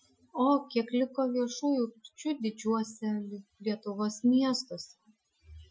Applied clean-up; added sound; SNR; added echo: classical method Wiener filter.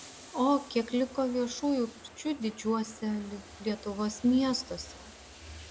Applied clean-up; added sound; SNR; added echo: none; Bathtub (filling or washing); 18 dB; none.